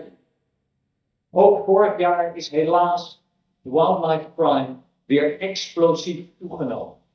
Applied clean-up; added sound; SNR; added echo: neural mask model DeepFilterNet 3.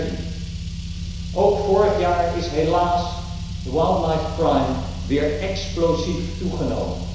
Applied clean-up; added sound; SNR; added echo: none; Car; 6 dB; reverberation time 1.0 s.